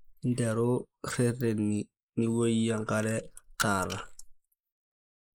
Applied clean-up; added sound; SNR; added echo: neural mask model Resemble Enhance denoiser.